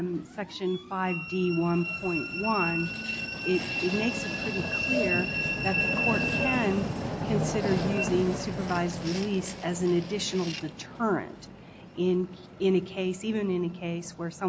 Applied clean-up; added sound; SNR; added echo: none; Train; 3 dB; none.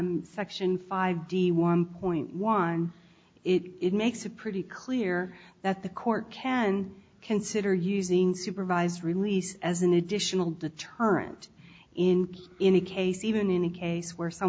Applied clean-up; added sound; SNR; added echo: none; none; none; none.